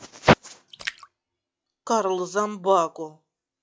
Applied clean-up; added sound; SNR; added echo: classical method log-MMSE.